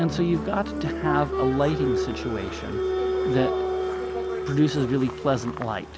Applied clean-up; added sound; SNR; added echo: none; Applause; 1 dB; none.